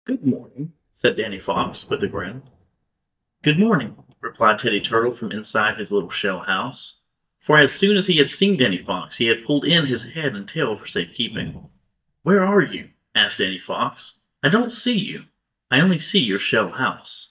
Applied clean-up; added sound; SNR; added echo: neural mask model DeepFilterNet 3.